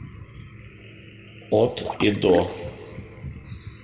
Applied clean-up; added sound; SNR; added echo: none; Splash, splatter; 7 dB; reverberation time 1.6 s.